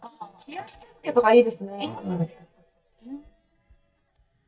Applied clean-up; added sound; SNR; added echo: neural mask model DeepFilterNet 3.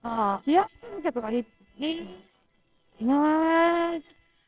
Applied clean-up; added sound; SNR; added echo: neural separator model SepFormer WHAMR!.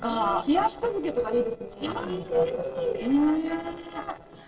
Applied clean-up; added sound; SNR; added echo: neural separator model SepFormer DNS4.